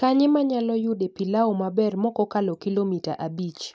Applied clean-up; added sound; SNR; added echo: none; none; none; none.